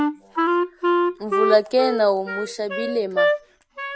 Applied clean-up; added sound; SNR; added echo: none; Wind instrument, woodwind instrument; -1 dB; none.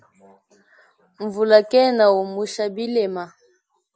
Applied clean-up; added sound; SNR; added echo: none; none; none; none.